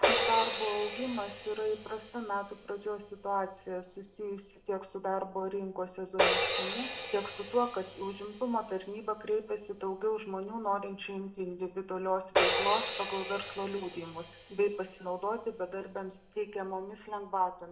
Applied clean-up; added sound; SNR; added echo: none; Crash cymbal; -4 dB; reverberation time 0.6 s.